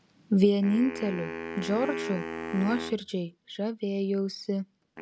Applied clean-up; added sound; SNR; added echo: none; Wind instrument, woodwind instrument; 10 dB; none.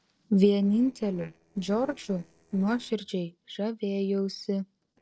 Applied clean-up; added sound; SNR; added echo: neural separator model SepFormer DNS4.